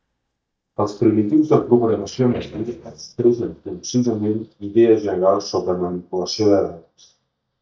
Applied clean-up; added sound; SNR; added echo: neural mask model DeepFilterNet 3.